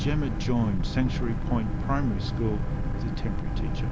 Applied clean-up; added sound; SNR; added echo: none; Boat, Water vehicle; -3 dB; none.